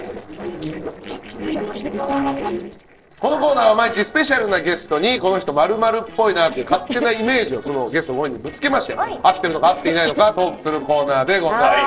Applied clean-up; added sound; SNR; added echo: neural separator model SepFormer DNS4.